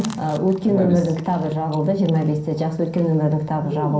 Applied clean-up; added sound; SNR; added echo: none; Chewing, mastication; 17 dB; reverberation time 0.6 s.